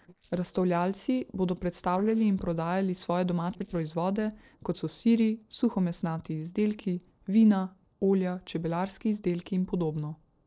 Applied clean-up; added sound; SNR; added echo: neural separator model SepFormer DNS4.